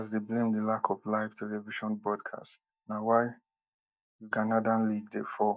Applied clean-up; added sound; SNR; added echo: neural mask model DeepFilterNet 3.